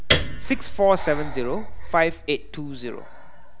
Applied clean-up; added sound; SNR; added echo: none; Piano + Breathing; 1 dB; none.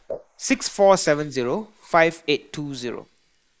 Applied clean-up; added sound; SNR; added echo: neural mask model Resemble Enhance denoiser.